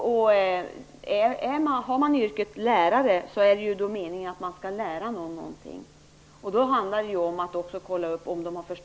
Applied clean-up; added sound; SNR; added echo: none; none; none; none.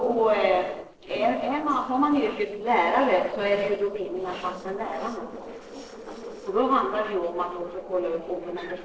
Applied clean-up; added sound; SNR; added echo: neural separator model SepFormer DNS4.